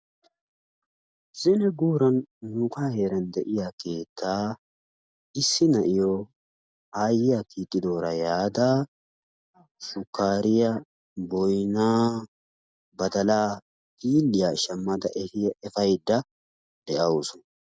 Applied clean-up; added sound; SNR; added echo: none; none; none; none.